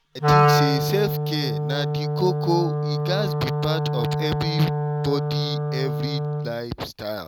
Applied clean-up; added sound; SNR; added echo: none; Wind instrument, woodwind instrument; -4 dB; none.